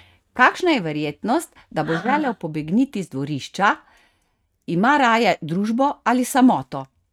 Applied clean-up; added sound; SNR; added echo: neural mask model RNNoise.